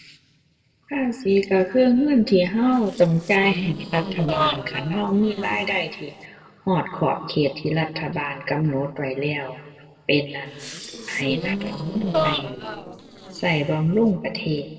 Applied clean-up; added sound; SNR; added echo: neural separator model SepFormer DNS4.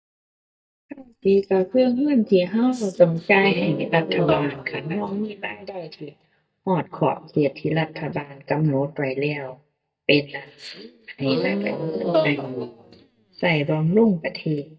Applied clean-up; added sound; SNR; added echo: neural mask model DeepFilterNet 3.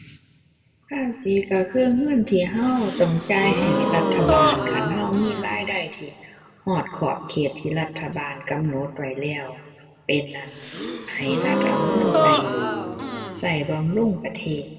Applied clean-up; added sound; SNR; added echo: none; Gasp; -1 dB; reverberation time 1.4 s.